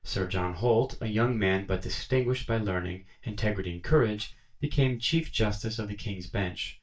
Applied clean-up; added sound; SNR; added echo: neural mask model DeepFilterNet 3.